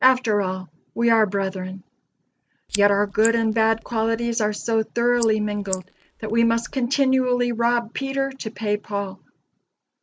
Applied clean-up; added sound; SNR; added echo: neural mask model Resemble Enhance denoiser.